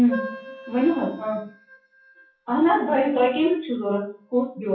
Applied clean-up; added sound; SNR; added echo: classical method WPE with log-MMSE.